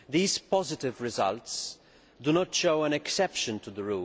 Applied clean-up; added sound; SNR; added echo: none; none; none; none.